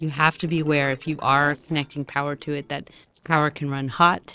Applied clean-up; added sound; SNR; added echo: neural separator model SepFormer DNS4.